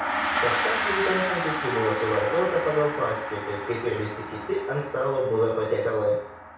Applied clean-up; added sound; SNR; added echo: none; Gong; 4 dB; reverberation time 0.6 s.